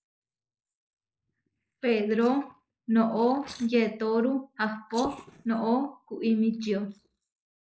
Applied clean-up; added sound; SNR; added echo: neural mask model Resemble Enhance denoiser.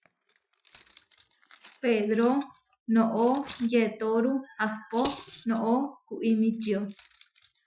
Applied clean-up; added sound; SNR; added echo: classical method Wiener filter.